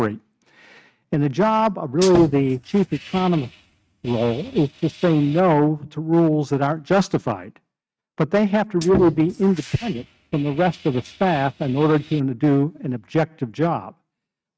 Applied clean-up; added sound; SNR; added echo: neural mask model RNNoise.